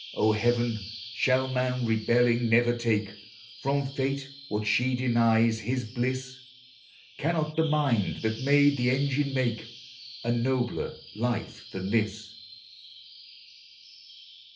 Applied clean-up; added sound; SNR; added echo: none; Bird vocalization, bird call, bird song; 17 dB; reverberation time 0.3 s.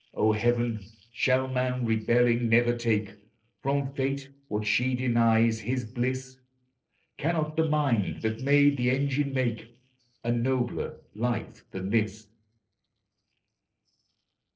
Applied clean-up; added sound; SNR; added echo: neural separator model SepFormer DNS4.